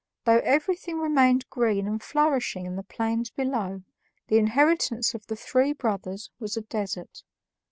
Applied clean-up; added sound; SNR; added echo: none; none; none; none.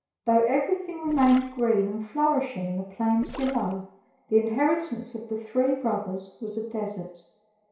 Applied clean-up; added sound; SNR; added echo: none; Gurgling; 16 dB; reverberation time 0.6 s.